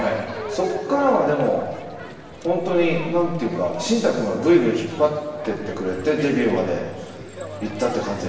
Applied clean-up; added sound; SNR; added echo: none; Crowd; 14 dB; reverberation time 1.3 s.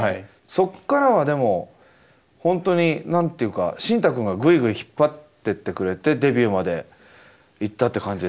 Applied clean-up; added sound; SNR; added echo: none; none; none; none.